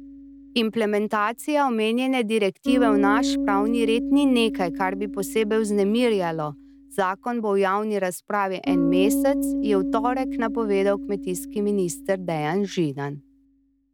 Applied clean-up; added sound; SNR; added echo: none; Bass guitar; 5 dB; none.